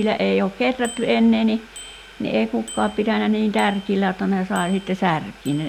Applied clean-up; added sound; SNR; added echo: none; Boiling + Bicycle bell; 20 dB; none.